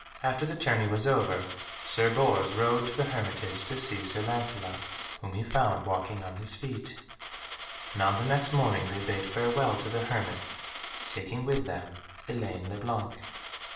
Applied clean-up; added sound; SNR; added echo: none; Coin (dropping); 11 dB; reverberation time 0.6 s.